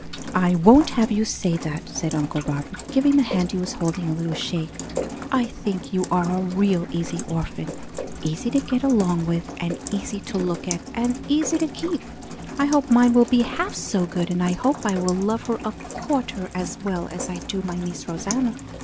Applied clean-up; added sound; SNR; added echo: none; Rain; 11 dB; none.